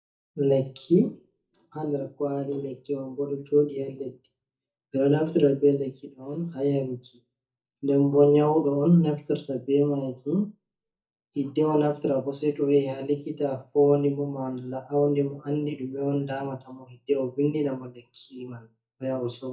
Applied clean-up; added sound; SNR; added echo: neural mask model DeepFilterNet 3.